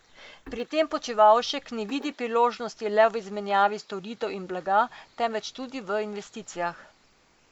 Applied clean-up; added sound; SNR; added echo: neural mask model Resemble Enhance denoiser.